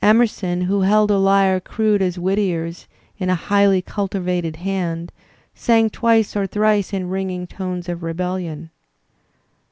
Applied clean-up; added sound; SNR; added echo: none; none; none; none.